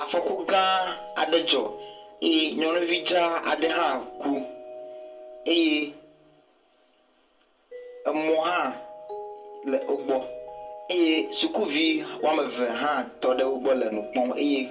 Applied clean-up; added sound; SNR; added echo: none; Mallet percussion; 13 dB; reverberation time 0.2 s.